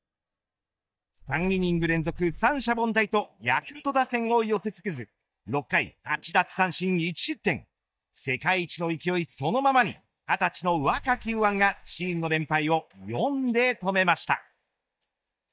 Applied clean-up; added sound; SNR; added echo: neural mask model DeepFilterNet 3.